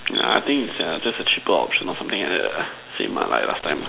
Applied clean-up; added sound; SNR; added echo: none; none; none; none.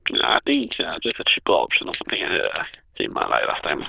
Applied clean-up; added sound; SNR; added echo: neural diffusion model UNIVERSE++.